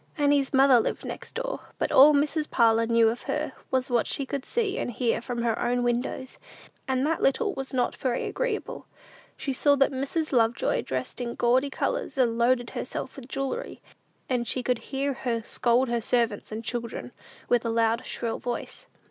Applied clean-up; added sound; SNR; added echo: none; none; none; none.